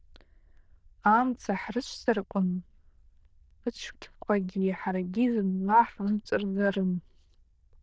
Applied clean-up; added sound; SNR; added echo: neural diffusion model UNIVERSE++.